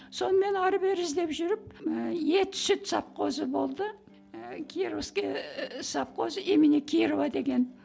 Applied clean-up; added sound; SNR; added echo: none; none; none; none.